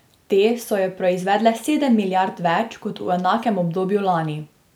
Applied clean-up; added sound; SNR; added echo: none; none; none; none.